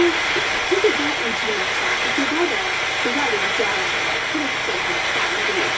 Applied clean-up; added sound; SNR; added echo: none; Frying (food); -5 dB; reverberation time 0.2 s.